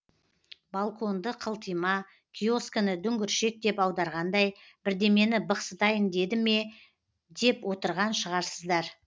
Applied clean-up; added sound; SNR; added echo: none; none; none; none.